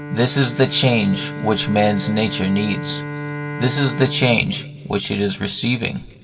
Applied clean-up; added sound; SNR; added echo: none; Bowed string instrument; 11 dB; reverberation time 2.0 s.